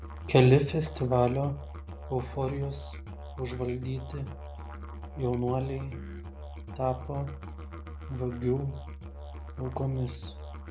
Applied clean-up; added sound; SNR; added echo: none; Musical instrument; 10 dB; none.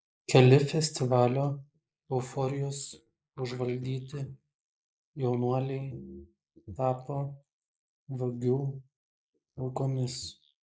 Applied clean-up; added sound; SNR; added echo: neural mask model Resemble Enhance denoiser.